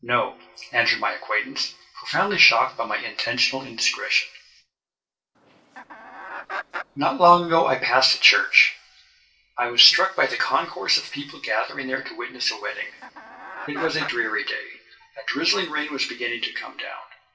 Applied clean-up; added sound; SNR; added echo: neural separator model SepFormer DNS4.